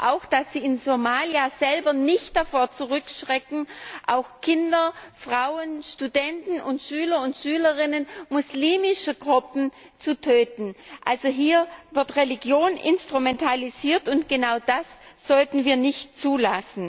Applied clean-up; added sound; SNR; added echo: none; none; none; none.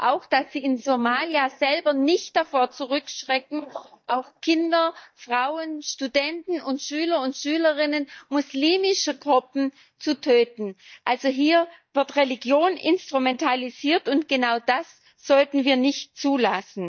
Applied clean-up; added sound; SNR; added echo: neural mask model DeepFilterNet 3.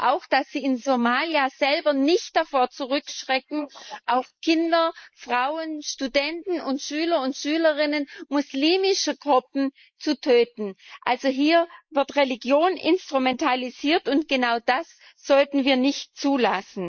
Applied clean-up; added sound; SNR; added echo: neural mask model Resemble Enhance denoiser.